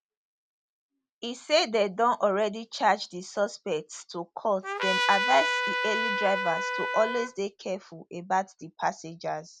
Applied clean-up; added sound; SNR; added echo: none; Trumpet; 0 dB; none.